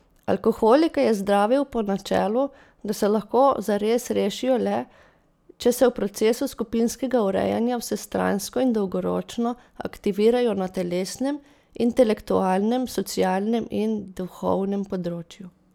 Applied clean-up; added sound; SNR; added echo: none; none; none; none.